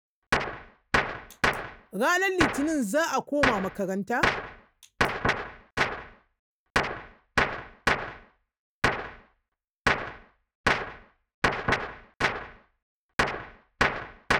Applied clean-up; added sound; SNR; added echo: none; Gunshot, gunfire; -4 dB; none.